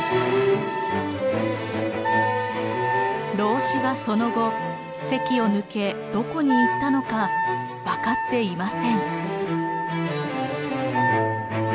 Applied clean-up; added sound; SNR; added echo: none; Wind instrument, woodwind instrument; 4 dB; none.